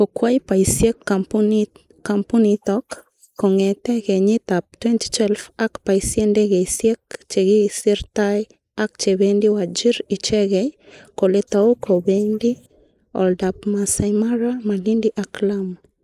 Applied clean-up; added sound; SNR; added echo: neural mask model Resemble Enhance denoiser.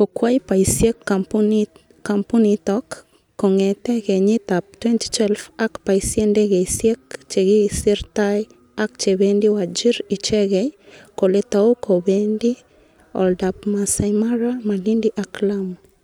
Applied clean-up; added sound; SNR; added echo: none; none; none; none.